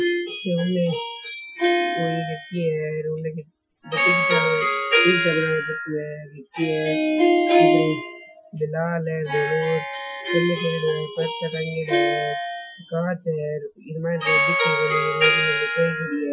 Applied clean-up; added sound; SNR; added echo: classical method Wiener filter.